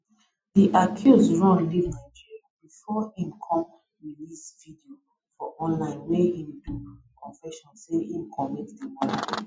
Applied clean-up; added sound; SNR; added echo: classical method Wiener filter.